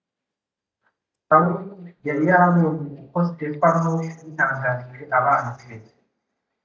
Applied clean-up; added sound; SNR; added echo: neural mask model DeepFilterNet 3.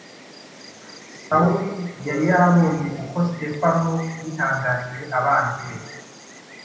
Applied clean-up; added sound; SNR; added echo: none; Insect; 19 dB; reverberation time 0.8 s.